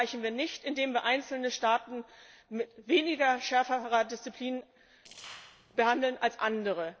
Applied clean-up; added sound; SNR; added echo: neural separator model SepFormer DNS4.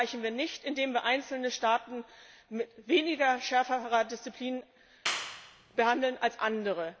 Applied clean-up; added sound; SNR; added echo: none; Clapping; 6 dB; none.